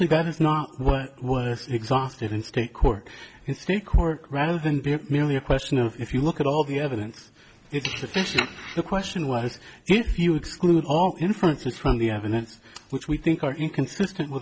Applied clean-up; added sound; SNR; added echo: none; none; none; none.